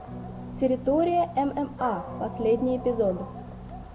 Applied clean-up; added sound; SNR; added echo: none; Electric guitar / Strum + Dog; 11 dB; none.